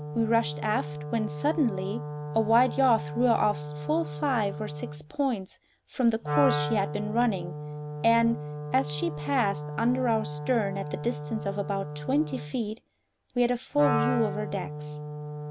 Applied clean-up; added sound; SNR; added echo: none; Wind instrument, woodwind instrument; 6 dB; none.